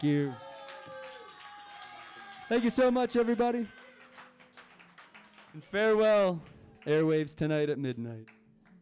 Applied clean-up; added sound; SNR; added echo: none; none; none; none.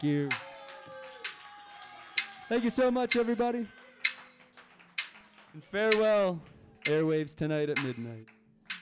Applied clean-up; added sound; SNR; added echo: none; Clock; 5 dB; none.